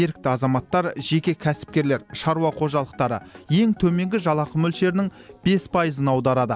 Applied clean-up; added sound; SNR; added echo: none; none; none; none.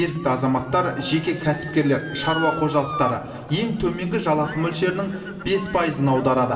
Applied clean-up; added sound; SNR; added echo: none; Motor vehicle (road) / Siren; 13 dB; reverberation time 2.4 s.